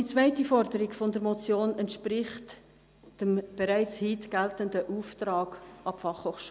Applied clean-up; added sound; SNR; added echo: none; none; none; none.